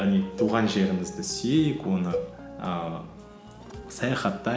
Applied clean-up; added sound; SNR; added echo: none; Cowbell; 12 dB; none.